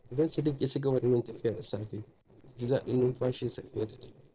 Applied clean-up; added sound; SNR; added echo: neural separator model SepFormer DNS4.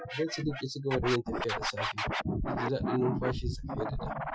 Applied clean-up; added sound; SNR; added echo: classical method Wiener filter.